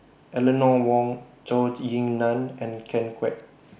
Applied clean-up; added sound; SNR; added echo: none; none; none; none.